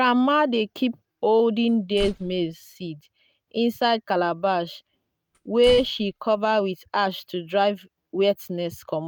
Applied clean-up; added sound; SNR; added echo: neural mask model RNNoise.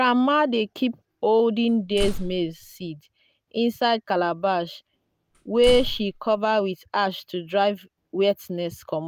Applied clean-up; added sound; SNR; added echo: none; Slam; 8 dB; none.